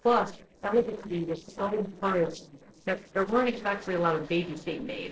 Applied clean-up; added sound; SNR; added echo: neural separator model SepFormer DNS4.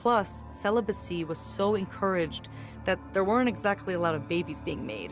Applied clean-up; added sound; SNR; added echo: none; none; none; none.